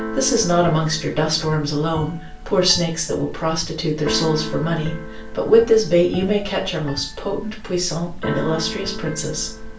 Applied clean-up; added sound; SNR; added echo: none; Keyboard (musical); 10 dB; reverberation time 0.3 s.